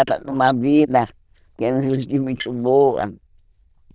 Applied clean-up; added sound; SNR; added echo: neural diffusion model UNIVERSE++.